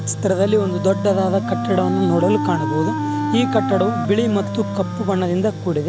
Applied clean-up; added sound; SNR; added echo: none; Wind instrument, woodwind instrument + Tools; 3 dB; none.